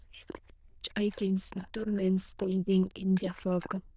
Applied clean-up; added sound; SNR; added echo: neural diffusion model UNIVERSE++.